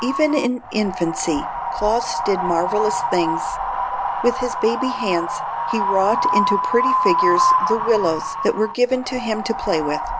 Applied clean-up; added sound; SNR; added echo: none; Wind; 1 dB; none.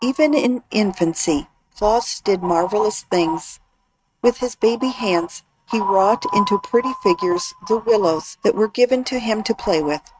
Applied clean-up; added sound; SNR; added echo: neural mask model RNNoise.